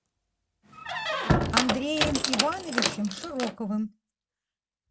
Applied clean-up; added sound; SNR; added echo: none; Squeak; -4 dB; none.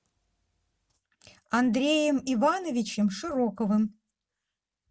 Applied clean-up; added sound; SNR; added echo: none; none; none; none.